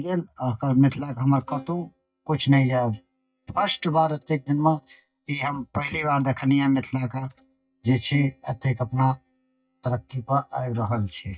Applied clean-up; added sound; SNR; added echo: neural mask model DeepFilterNet 3.